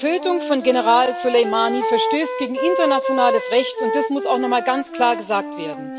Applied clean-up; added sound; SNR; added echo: none; Wind instrument, woodwind instrument; 4 dB; none.